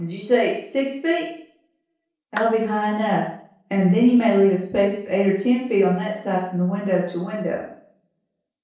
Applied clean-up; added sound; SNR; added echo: neural separator model SepFormer DNS4.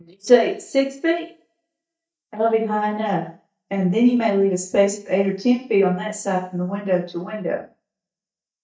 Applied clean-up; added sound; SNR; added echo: neural mask model DeepFilterNet 3.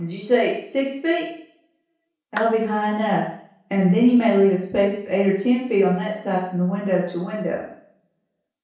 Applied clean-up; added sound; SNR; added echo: none; Clapping; 16 dB; reverberation time 0.7 s.